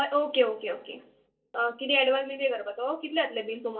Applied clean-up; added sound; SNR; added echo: none; none; none; reverberation time 0.2 s.